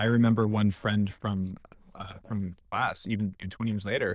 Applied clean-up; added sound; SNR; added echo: neural diffusion model UNIVERSE++.